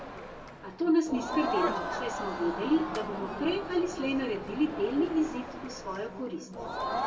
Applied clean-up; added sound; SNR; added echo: none; Crowd; 5 dB; reverberation time 1.2 s.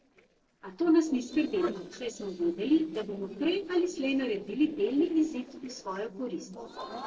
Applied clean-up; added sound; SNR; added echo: neural separator model SepFormer DNS4.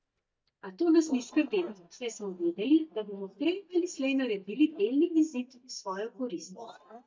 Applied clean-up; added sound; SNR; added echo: neural mask model DeepFilterNet 3.